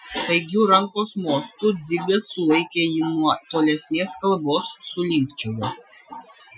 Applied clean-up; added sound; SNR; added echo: classical method Wiener filter.